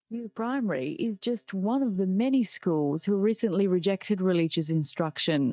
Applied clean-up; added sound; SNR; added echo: neural mask model DeepFilterNet 3.